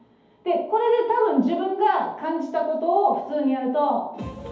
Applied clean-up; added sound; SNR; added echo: none; none; none; reverberation time 2.2 s.